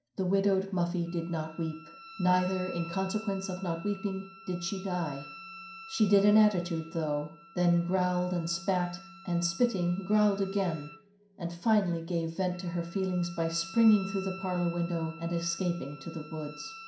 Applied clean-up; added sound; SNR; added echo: none; Wind instrument, woodwind instrument; 19 dB; reverberation time 0.5 s.